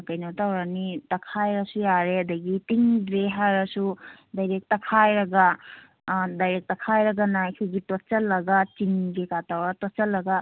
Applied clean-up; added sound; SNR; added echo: none; none; none; none.